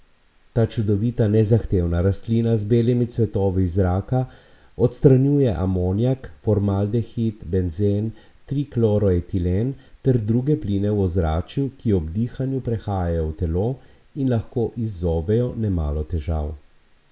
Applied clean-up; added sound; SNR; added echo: none; none; none; none.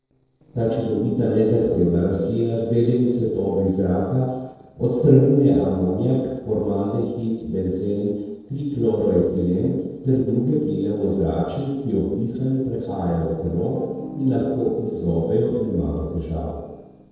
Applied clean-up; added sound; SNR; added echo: neural separator model SepFormer DNS4.